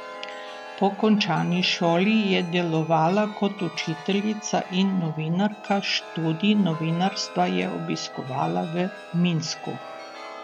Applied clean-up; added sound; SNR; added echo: none; Chime; 15 dB; none.